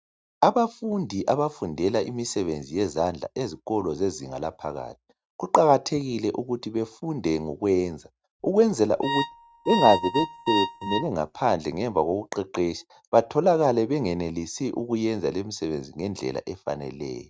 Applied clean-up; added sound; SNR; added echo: neural mask model RNNoise.